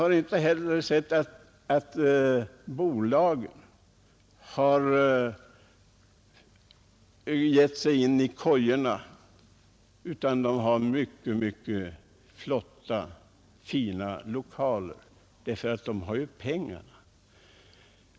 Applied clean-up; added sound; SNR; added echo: none; none; none; none.